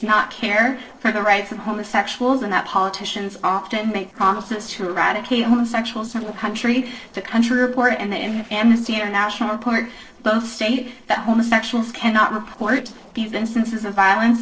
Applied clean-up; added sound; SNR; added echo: neural separator model SepFormer DNS4.